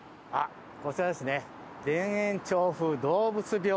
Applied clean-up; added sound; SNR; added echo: none; none; none; none.